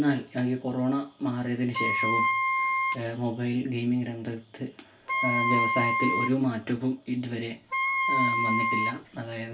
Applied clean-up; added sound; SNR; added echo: none; Wind instrument, woodwind instrument; -3 dB; reverberation time 0.2 s.